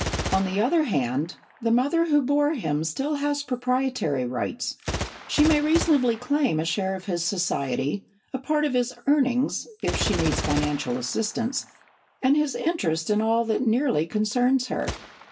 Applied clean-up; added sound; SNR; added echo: none; Gunshot, gunfire; 11 dB; reverberation time 0.2 s.